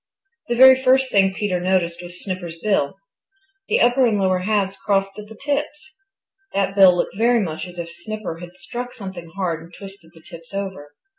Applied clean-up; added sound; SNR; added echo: none; none; none; none.